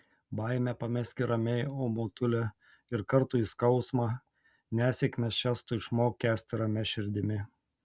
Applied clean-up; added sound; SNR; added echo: none; none; none; none.